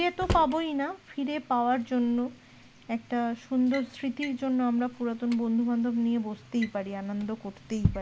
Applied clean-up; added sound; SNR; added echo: none; Drawer open or close; 10 dB; none.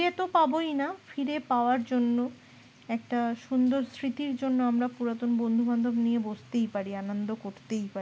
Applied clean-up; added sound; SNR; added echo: none; none; none; none.